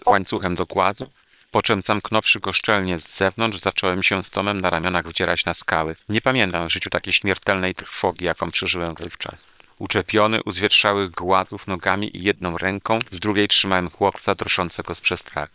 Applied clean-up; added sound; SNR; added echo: neural separator model SepFormer WHAM!.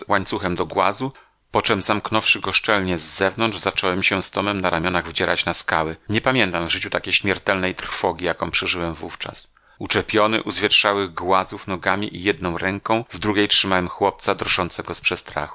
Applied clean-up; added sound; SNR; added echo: none; none; none; none.